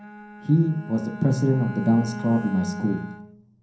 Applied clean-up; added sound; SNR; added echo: none; Bowed string instrument; 13 dB; reverberation time 0.6 s.